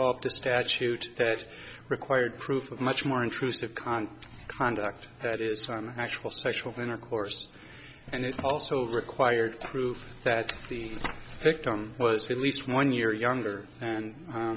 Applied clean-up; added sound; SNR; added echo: none; none; none; none.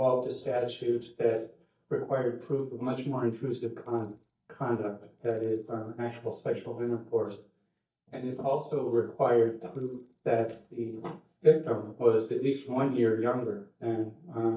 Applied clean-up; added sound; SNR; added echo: neural mask model DeepFilterNet 3.